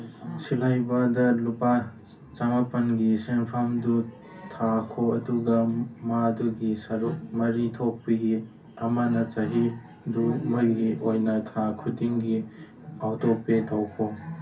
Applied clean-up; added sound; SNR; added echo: none; none; none; reverberation time 0.3 s.